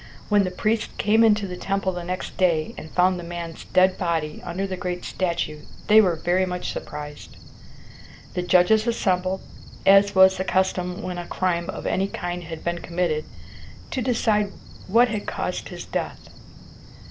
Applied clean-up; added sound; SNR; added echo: none; Cricket; 15 dB; none.